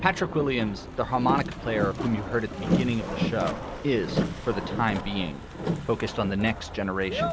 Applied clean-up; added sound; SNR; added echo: none; Boat, Water vehicle; 3 dB; none.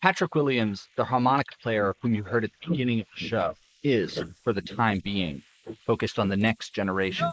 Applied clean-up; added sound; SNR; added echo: neural mask model Resemble Enhance denoiser.